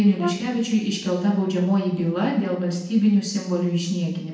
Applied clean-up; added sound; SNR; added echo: neural separator model SepFormer DNS4.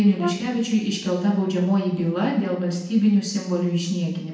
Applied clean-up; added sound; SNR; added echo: none; Brass instrument; 11 dB; reverberation time 0.8 s.